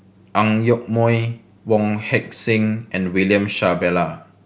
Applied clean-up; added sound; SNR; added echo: none; none; none; none.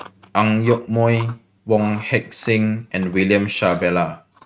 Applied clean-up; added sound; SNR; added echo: neural mask model RNNoise.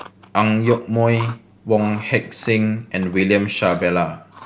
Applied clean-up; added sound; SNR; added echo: none; Chewing, mastication; 20 dB; none.